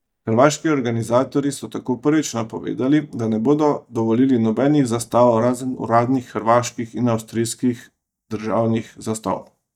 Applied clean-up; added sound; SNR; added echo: neural mask model DeepFilterNet 3.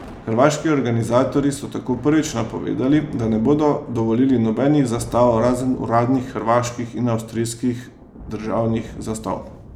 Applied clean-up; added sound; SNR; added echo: none; Thunder; 18 dB; none.